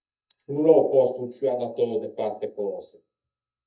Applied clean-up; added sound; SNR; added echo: neural mask model DeepFilterNet 3.